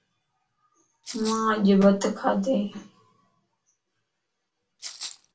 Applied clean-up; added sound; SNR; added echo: none; Rattle (instrument); 12 dB; reverberation time 0.2 s.